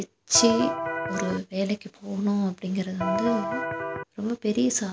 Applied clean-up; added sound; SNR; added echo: none; Electric guitar; 2 dB; none.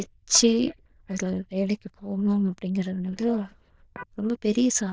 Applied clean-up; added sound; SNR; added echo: neural diffusion model UNIVERSE++.